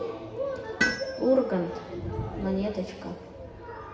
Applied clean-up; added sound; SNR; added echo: none; Tools; 6 dB; reverberation time 1.3 s.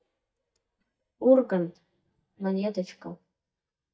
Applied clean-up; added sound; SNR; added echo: neural mask model DeepFilterNet 3.